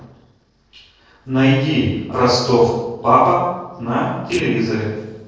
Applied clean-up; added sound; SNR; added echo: neural separator model SepFormer DNS4.